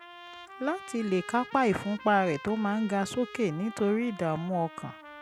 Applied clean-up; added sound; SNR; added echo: none; Trumpet; 17 dB; none.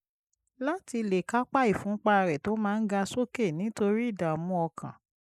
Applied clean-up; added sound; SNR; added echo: neural mask model Resemble Enhance denoiser.